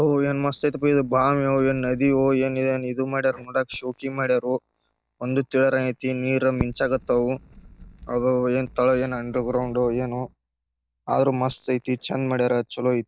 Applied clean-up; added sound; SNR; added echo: neural mask model DeepFilterNet 3.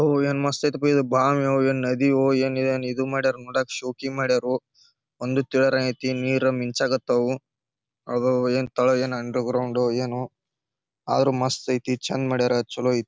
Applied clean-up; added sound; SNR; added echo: none; none; none; none.